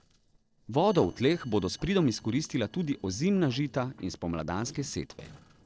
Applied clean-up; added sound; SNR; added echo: neural separator model SepFormer DNS4.